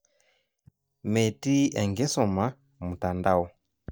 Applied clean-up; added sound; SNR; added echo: neural mask model DeepFilterNet 3.